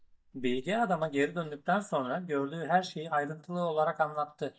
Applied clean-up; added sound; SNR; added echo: neural mask model DeepFilterNet 3.